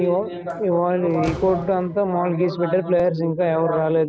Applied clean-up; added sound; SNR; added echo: none; Slam; 20 dB; none.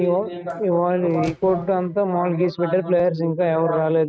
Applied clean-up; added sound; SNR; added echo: neural mask model RNNoise.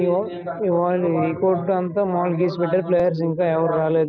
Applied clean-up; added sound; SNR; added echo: none; none; none; none.